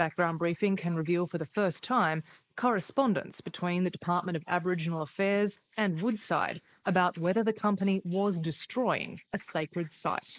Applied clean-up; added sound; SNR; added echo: neural mask model Resemble Enhance denoiser.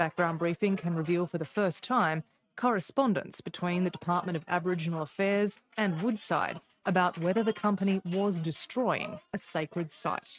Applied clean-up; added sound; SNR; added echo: neural mask model RNNoise.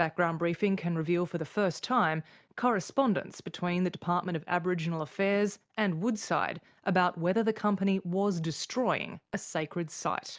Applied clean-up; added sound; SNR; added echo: none; none; none; none.